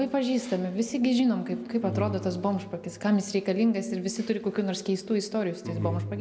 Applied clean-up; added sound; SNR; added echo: none; none; none; none.